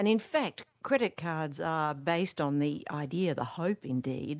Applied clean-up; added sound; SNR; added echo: none; none; none; none.